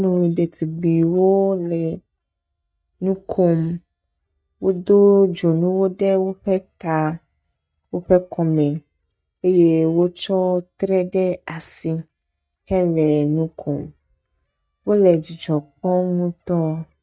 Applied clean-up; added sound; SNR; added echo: neural mask model DeepFilterNet 3.